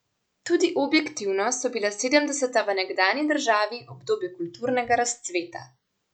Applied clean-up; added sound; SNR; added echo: none; none; none; none.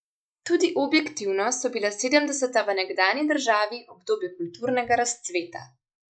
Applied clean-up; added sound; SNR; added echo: neural mask model Resemble Enhance denoiser.